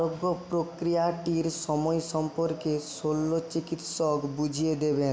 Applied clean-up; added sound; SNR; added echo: none; none; none; none.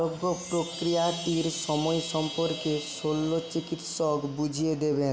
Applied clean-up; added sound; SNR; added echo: none; Chime; 12 dB; none.